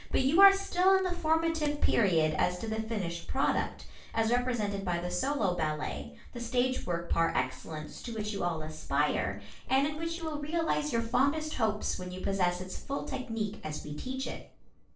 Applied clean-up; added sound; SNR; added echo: neural separator model SepFormer DNS4.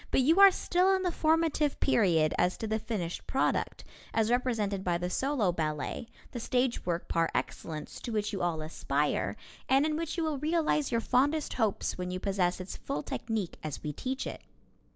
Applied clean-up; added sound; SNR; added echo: none; none; none; none.